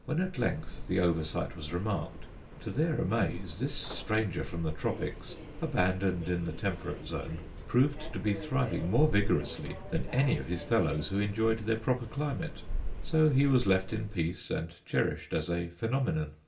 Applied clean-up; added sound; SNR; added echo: none; Subway, metro, underground; 8 dB; reverberation time 0.2 s.